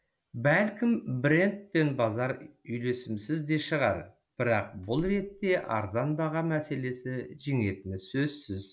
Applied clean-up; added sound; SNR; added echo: none; Slam; 19 dB; none.